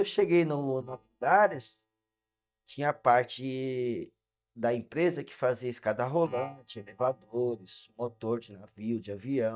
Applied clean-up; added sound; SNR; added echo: neural mask model DeepFilterNet 3.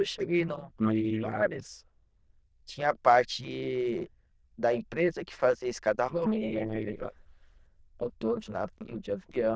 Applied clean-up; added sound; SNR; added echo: neural diffusion model UNIVERSE++.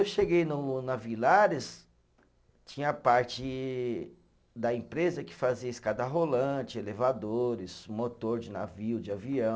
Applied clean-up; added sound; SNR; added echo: none; none; none; none.